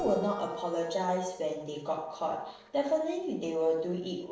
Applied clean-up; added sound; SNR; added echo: neural separator model SepFormer DNS4.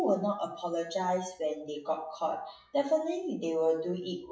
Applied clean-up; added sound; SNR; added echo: classical method WPE with log-MMSE.